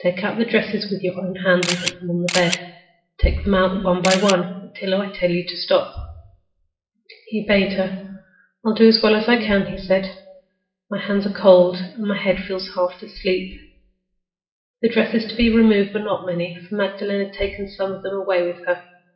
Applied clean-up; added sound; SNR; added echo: classical method WPE with log-MMSE.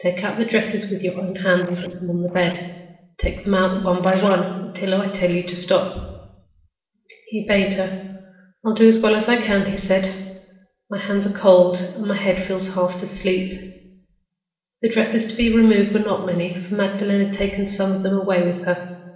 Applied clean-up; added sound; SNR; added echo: neural separator model SepFormer DNS4.